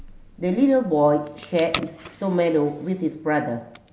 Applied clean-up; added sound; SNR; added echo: none; Packing tape, duct tape; 13 dB; none.